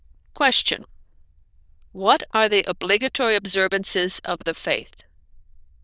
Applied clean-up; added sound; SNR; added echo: neural diffusion model UNIVERSE++.